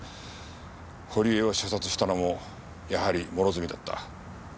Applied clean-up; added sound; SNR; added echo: none; none; none; none.